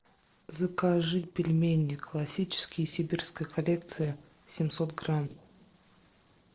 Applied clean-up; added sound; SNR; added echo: neural separator model SepFormer DNS4.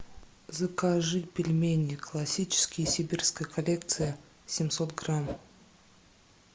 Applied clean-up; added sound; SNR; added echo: none; Whoosh, swoosh, swish; 11 dB; none.